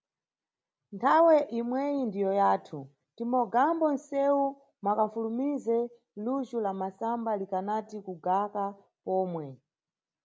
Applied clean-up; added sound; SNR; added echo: none; none; none; none.